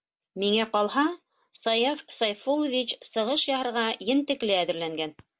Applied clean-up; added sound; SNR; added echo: none; none; none; none.